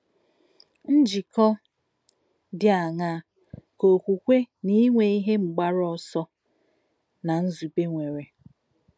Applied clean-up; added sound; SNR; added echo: none; none; none; none.